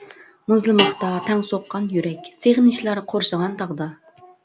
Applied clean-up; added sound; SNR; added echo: none; Guitar; 11 dB; none.